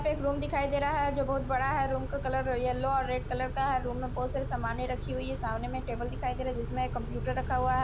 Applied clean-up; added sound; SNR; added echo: none; Idling / Accelerating, revving, vroom / Car; 4 dB; none.